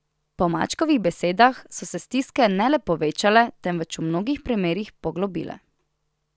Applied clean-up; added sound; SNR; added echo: none; none; none; none.